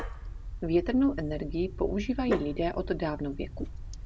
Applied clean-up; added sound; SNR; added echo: none; Dog; 6 dB; none.